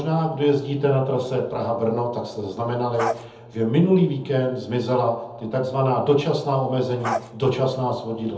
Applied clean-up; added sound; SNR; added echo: none; Bark; 9 dB; reverberation time 0.7 s.